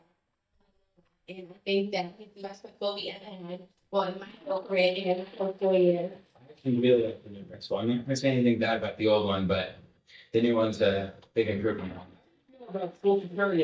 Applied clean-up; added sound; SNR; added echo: neural mask model DeepFilterNet 3.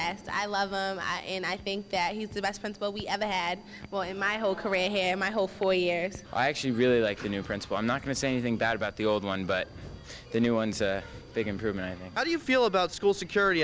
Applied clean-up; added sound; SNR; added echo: none; none; none; none.